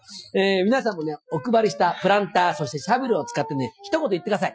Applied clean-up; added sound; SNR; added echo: classical method Wiener filter.